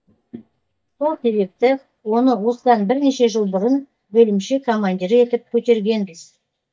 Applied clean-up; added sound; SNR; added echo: neural mask model DeepFilterNet 3.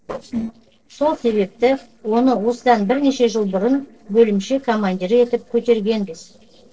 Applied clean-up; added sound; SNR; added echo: neural separator model SepFormer DNS4.